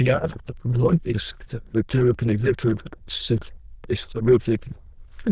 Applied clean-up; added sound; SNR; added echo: neural diffusion model UNIVERSE++.